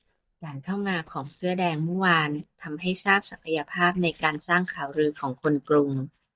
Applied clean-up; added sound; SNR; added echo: neural mask model DeepFilterNet 3.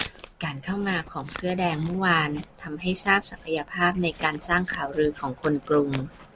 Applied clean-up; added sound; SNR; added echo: none; Chewing, mastication; 17 dB; none.